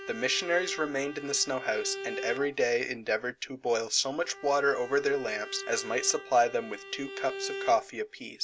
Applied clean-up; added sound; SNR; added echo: none; Bowed string instrument; 12 dB; none.